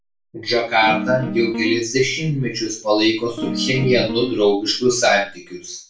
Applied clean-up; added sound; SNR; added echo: none; Guitar; 7 dB; reverberation time 0.3 s.